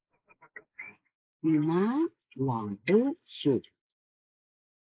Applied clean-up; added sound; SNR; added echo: neural mask model Resemble Enhance denoiser.